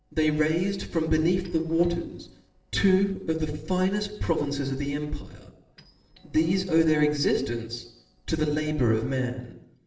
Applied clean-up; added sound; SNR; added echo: neural separator model SepFormer DNS4.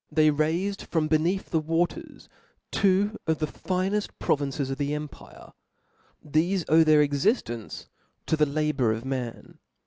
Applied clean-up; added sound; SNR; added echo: none; none; none; none.